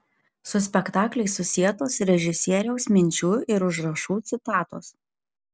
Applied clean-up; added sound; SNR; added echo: none; none; none; none.